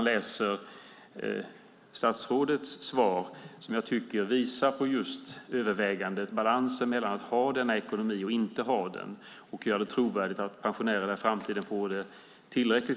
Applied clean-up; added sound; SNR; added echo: none; none; none; none.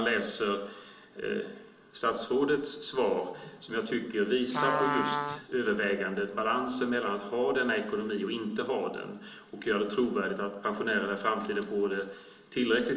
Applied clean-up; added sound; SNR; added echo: none; Trumpet; 5 dB; reverberation time 0.6 s.